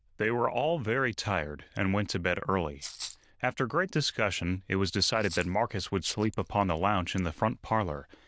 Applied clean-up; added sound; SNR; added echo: neural diffusion model UNIVERSE++.